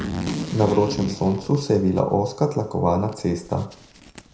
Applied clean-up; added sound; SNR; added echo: none; Zipper (clothing); 10 dB; reverberation time 0.5 s.